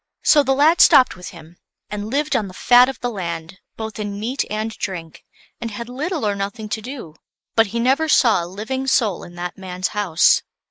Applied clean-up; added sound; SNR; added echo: neural mask model Resemble Enhance denoiser.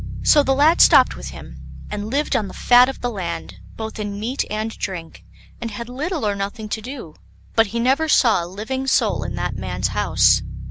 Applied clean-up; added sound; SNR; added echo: none; Bass guitar; 10 dB; none.